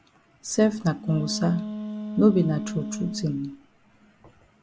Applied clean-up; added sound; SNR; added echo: none; Wind instrument, woodwind instrument; 8 dB; none.